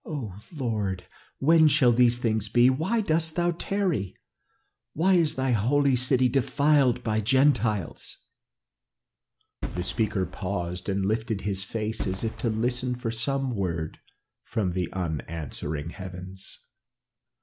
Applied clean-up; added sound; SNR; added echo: none; Fireworks; 11 dB; none.